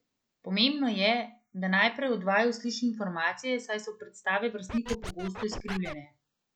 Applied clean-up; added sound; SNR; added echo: none; Scratching (performance technique); 9 dB; none.